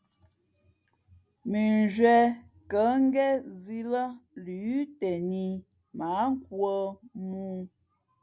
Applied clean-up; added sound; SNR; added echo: none; none; none; none.